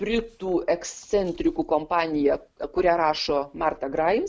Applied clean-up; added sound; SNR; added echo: none; none; none; none.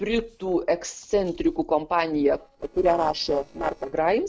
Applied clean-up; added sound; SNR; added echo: neural separator model SepFormer DNS4.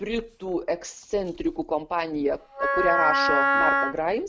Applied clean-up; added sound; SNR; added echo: none; Wind instrument, woodwind instrument; -4 dB; none.